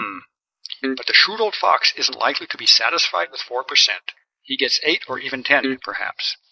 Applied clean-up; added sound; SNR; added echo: neural mask model Resemble Enhance denoiser.